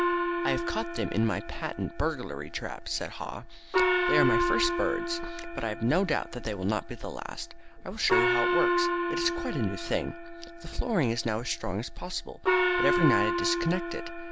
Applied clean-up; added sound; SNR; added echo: none; Gong; -1 dB; none.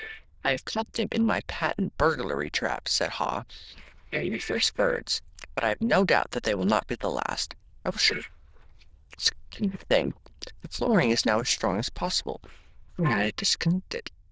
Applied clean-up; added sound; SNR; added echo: neural diffusion model UNIVERSE++.